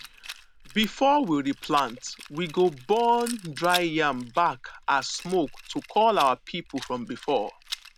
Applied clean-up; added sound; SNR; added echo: none; Rattle; 15 dB; none.